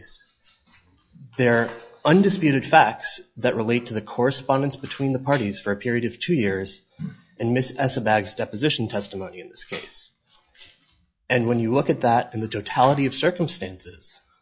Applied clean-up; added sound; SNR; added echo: classical method log-MMSE.